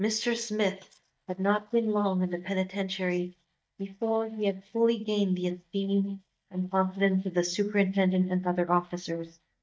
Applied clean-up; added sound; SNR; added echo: neural mask model DeepFilterNet 3.